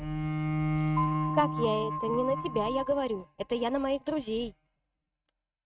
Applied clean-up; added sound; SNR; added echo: neural mask model RNNoise.